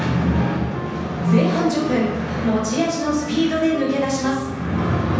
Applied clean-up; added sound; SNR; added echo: none; Wind instrument, woodwind instrument; 16 dB; reverberation time 1.1 s.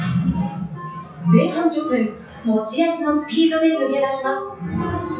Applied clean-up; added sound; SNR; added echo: classical method WPE with log-MMSE.